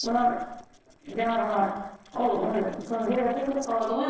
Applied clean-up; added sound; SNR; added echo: neural separator model SepFormer DNS4.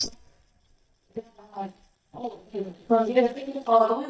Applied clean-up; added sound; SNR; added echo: neural mask model DeepFilterNet 3.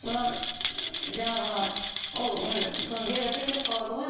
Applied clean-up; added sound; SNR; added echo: none; Rattle; -5 dB; reverberation time 1.1 s.